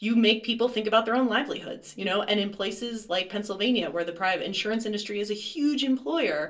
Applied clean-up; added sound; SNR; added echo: none; none; none; reverberation time 0.2 s.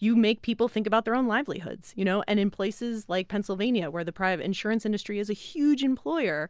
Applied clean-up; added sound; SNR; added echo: none; none; none; none.